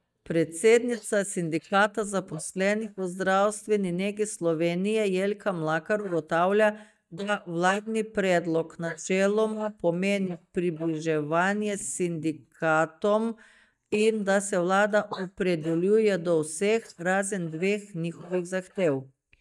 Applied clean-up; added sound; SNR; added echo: neural mask model DeepFilterNet 3.